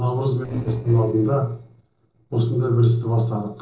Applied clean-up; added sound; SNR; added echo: neural separator model SepFormer DNS4.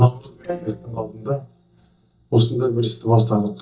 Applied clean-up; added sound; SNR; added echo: neural mask model DeepFilterNet 3.